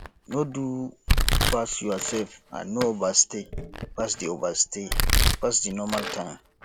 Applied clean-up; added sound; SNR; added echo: none; Domestic sounds, home sounds; -1 dB; none.